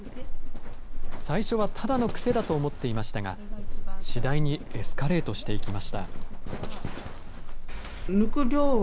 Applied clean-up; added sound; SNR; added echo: none; Livestock, farm animals, working animals; -5 dB; none.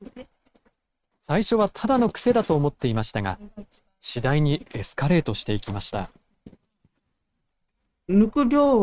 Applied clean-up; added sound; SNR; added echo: neural mask model RNNoise.